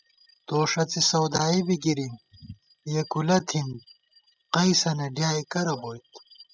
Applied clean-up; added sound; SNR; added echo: classical method spectral subtraction.